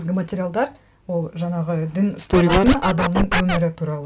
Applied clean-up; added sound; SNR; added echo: none; Scratching (performance technique); 1 dB; none.